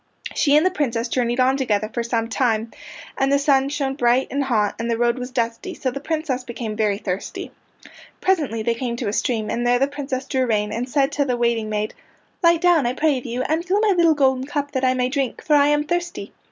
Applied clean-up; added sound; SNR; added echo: none; none; none; none.